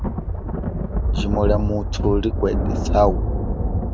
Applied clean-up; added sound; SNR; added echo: none; Thunder; -3 dB; none.